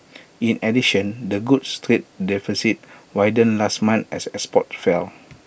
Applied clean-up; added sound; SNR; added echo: none; none; none; none.